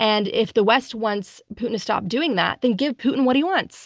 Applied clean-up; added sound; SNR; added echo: none; none; none; none.